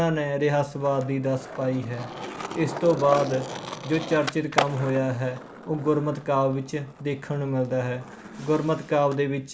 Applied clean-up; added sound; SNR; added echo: none; Skateboard; 10 dB; none.